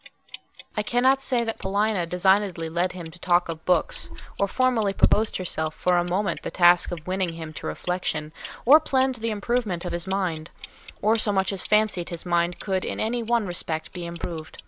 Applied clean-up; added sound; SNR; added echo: none; Clock; 11 dB; none.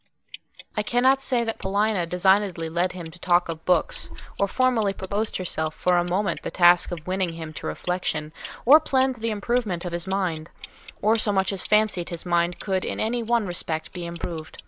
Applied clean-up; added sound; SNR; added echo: neural mask model Resemble Enhance denoiser.